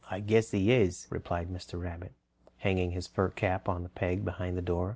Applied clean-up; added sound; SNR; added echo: none; none; none; none.